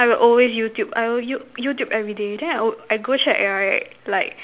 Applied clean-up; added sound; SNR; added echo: none; none; none; none.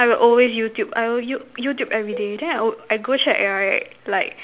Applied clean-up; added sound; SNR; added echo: none; Cowbell; 19 dB; none.